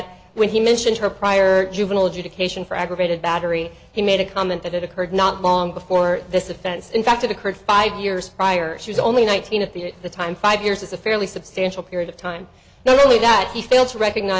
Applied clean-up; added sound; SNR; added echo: none; none; none; none.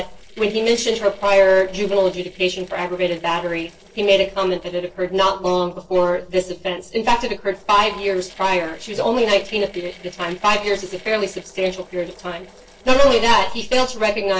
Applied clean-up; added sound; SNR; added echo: neural separator model SepFormer DNS4.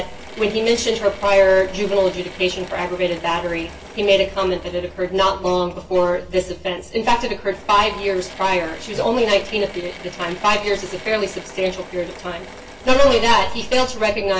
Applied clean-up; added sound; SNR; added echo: none; Drill / Mechanisms; 19 dB; reverberation time 0.2 s.